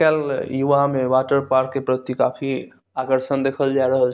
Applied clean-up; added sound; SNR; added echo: none; none; none; none.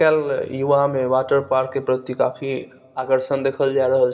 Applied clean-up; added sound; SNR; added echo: none; none; none; reverberation time 2.3 s.